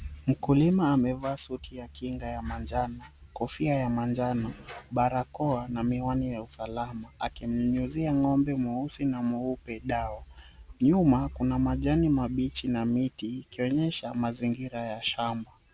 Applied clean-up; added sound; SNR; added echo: none; none; none; none.